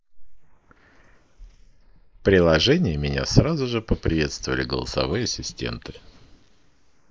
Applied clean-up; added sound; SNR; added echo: neural mask model Resemble Enhance denoiser.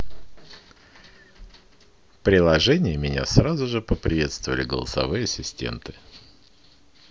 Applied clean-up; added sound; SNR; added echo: none; none; none; none.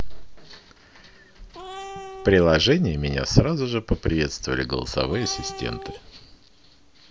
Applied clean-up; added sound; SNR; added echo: none; Cat; 14 dB; none.